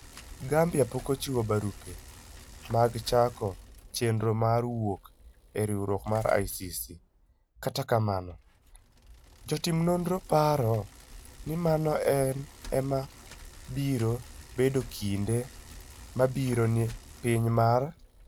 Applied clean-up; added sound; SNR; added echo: none; Bicycle; 19 dB; none.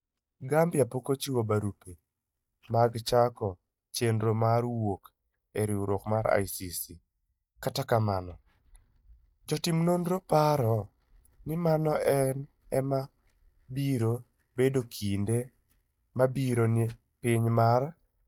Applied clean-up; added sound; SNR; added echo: neural mask model DeepFilterNet 3.